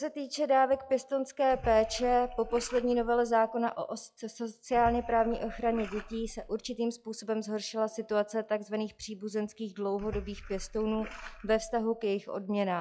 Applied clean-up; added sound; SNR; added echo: classical method log-MMSE.